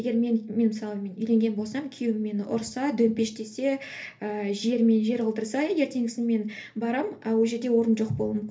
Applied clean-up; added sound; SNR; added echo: none; none; none; reverberation time 0.3 s.